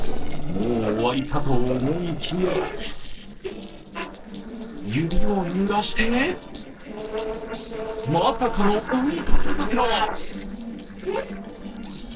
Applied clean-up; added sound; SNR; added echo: neural separator model SepFormer DNS4.